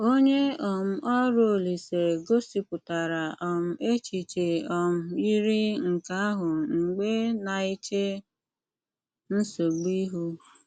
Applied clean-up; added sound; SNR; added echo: none; none; none; none.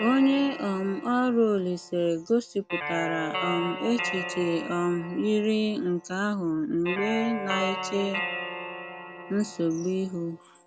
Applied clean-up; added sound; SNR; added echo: none; Guitar; 8 dB; none.